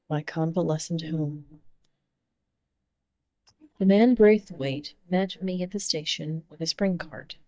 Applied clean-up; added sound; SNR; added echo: neural mask model DeepFilterNet 3.